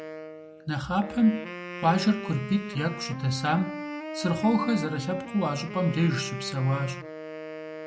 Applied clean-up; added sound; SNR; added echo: none; Wind instrument, woodwind instrument; 10 dB; none.